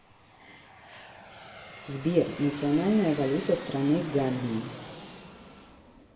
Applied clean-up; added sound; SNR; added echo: none; Aircraft; 14 dB; reverberation time 0.6 s.